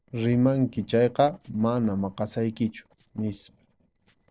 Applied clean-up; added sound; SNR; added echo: neural separator model SepFormer DNS4.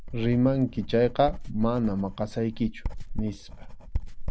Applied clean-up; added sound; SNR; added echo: none; Writing; 6 dB; none.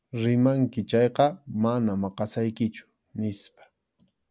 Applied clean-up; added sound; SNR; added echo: none; none; none; none.